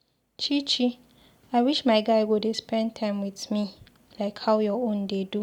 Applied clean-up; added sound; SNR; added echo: none; none; none; none.